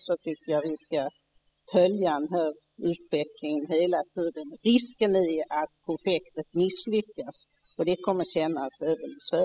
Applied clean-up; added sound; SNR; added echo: classical method spectral subtraction.